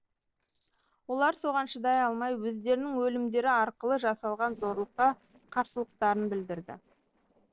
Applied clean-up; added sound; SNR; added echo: neural separator model SepFormer DNS4.